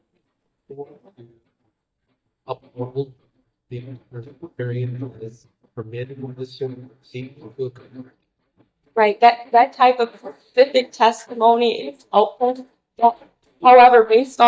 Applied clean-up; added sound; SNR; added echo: neural mask model DeepFilterNet 3.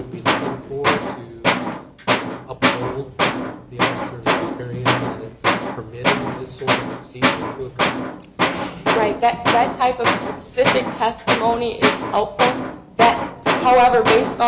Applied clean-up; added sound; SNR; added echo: none; Tools; -1 dB; none.